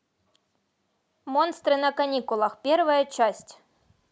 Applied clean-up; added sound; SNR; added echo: none; none; none; none.